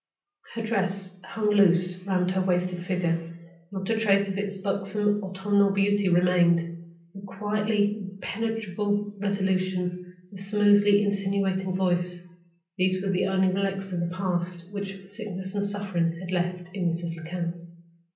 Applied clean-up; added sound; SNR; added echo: none; none; none; reverberation time 0.6 s.